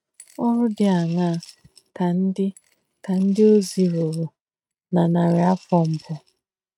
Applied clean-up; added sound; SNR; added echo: neural mask model RNNoise.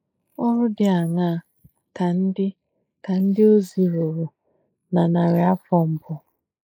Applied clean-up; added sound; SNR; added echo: neural mask model Resemble Enhance denoiser.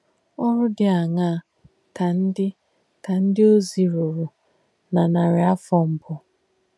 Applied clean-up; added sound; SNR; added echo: none; none; none; none.